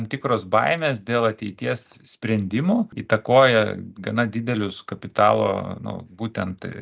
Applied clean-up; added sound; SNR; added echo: none; none; none; none.